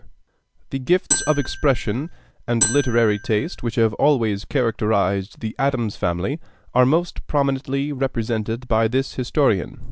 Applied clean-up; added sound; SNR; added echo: none; Marimba, xylophone; 5 dB; none.